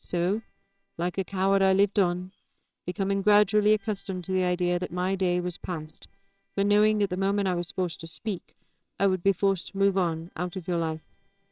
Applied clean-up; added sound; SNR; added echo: neural separator model SepFormer WHAMR!.